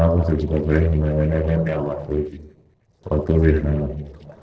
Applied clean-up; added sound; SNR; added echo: neural separator model SepFormer DNS4.